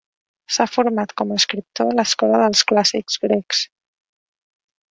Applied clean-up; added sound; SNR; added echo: none; none; none; none.